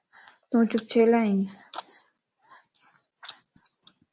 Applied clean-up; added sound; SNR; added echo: none; none; none; none.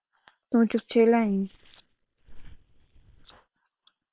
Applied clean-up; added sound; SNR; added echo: neural separator model SepFormer WHAM!.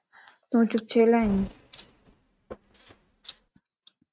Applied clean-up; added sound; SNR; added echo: neural mask model RNNoise.